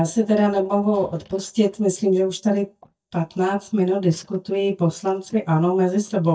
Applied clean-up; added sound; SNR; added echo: neural mask model DeepFilterNet 3.